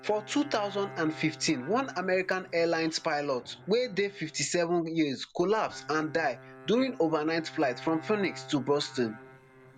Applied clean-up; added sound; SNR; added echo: none; Bowed string instrument; 19 dB; none.